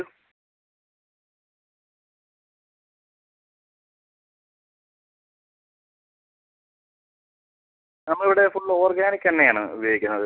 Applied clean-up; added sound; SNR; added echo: none; none; none; none.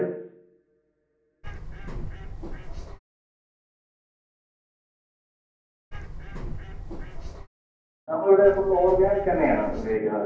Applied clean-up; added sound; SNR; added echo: none; Bird; 7 dB; reverberation time 0.9 s.